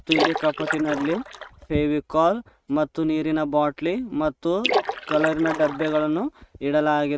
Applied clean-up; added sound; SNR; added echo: neural mask model RNNoise.